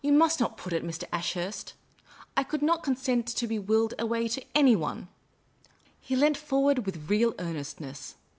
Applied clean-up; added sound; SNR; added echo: none; none; none; none.